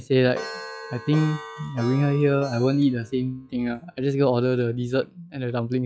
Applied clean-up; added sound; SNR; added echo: classical method log-MMSE.